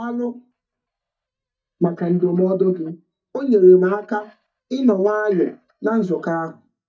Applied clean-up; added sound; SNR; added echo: neural mask model DeepFilterNet 3.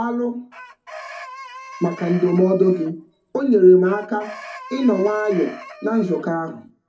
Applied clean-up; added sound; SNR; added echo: none; Chicken, rooster; 18 dB; reverberation time 0.4 s.